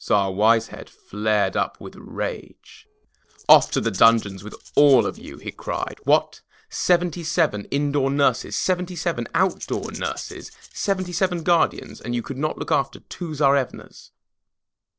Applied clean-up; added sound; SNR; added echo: neural separator model SepFormer DNS4.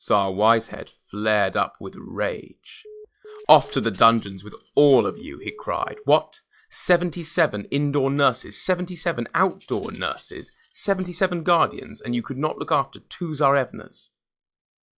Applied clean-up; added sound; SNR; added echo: classical method log-MMSE.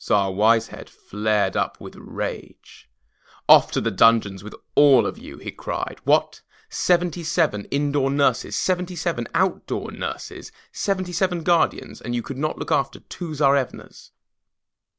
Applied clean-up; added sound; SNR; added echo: none; none; none; none.